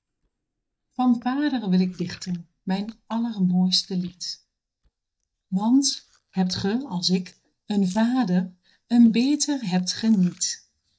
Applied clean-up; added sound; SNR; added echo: neural mask model DeepFilterNet 3.